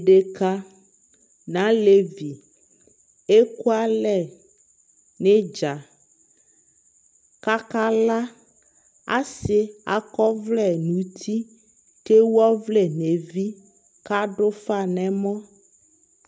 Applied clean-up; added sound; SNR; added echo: none; none; none; none.